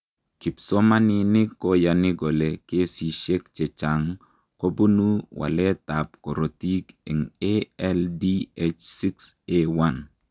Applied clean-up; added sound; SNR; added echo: none; none; none; none.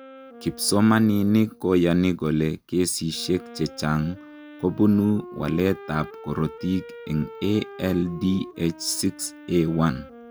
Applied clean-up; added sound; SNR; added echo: none; Wind instrument, woodwind instrument; 18 dB; none.